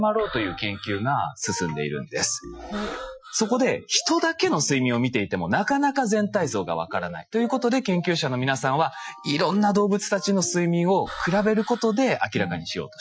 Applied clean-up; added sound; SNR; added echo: classical method Wiener filter.